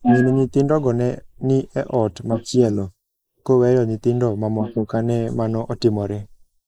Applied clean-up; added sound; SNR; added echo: neural mask model Resemble Enhance denoiser.